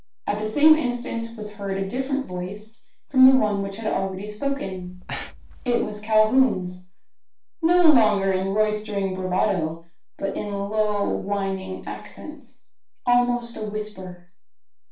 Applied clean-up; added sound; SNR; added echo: none; Breathing; 14 dB; reverberation time 0.3 s.